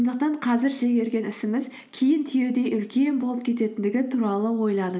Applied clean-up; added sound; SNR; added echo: none; none; none; none.